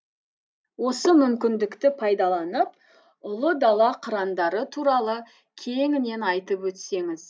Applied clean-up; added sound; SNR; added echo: none; none; none; none.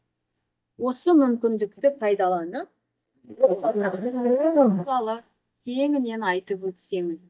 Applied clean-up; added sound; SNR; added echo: neural mask model DeepFilterNet 3.